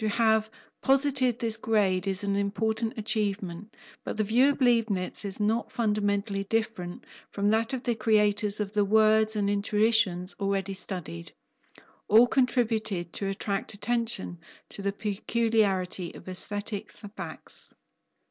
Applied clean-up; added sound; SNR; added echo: none; none; none; none.